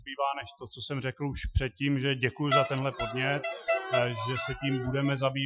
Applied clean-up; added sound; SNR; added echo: classical method Wiener filter.